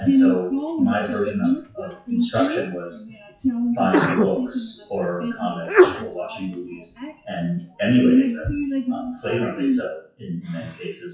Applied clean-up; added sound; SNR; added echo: classical method WPE with log-MMSE.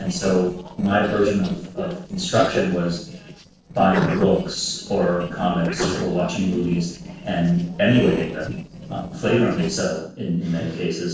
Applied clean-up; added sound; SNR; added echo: neural separator model SepFormer DNS4.